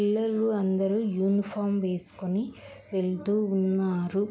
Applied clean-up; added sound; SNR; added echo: none; none; none; none.